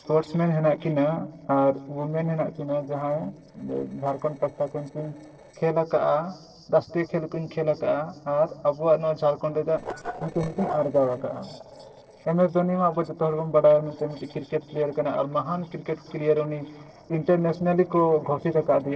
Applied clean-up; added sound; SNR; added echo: neural separator model SepFormer DNS4.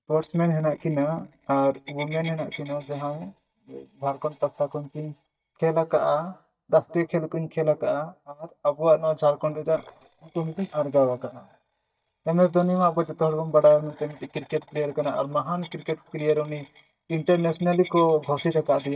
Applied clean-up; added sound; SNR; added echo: neural mask model DeepFilterNet 3.